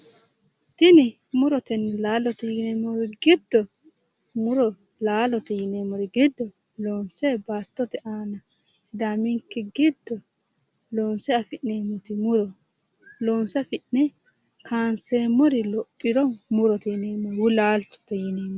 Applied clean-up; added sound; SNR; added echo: none; none; none; none.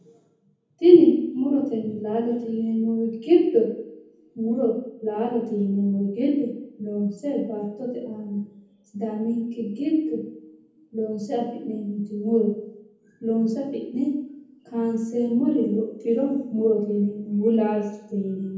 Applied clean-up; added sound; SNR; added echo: none; none; none; reverberation time 0.9 s.